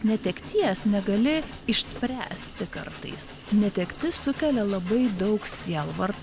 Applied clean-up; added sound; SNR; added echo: none; Train; 14 dB; none.